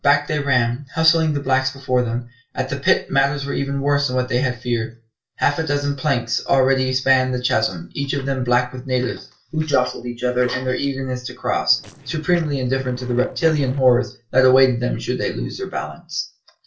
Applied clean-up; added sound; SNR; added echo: neural separator model SepFormer DNS4.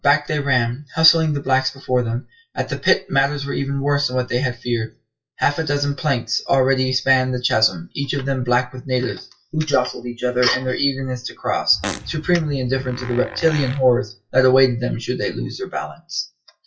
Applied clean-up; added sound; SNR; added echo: classical method WPE with log-MMSE.